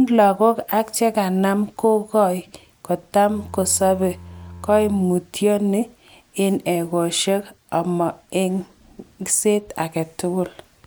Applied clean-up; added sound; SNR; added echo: none; Bowed string instrument; 18 dB; none.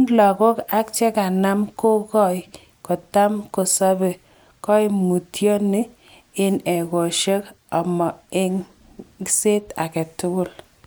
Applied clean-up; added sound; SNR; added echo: none; none; none; none.